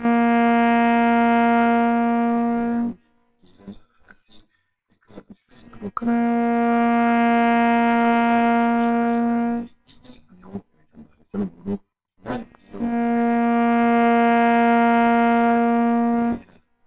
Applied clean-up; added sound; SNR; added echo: neural separator model SepFormer WHAMR!.